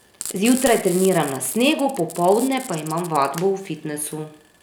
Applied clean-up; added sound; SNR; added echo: none; Frying (food); 14 dB; none.